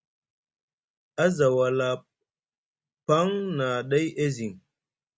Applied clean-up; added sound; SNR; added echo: none; none; none; none.